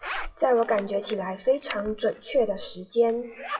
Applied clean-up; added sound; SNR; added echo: classical method WPE with log-MMSE.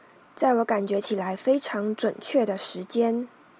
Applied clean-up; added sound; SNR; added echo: none; none; none; none.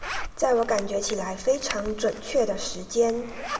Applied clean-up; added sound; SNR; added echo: none; Zipper (clothing); 9 dB; reverberation time 1.3 s.